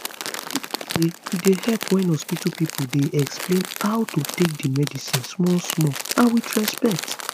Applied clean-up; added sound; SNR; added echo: none; Crumpling, crinkling; 9 dB; none.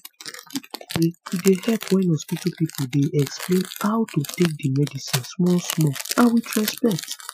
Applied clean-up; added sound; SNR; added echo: classical method Wiener filter.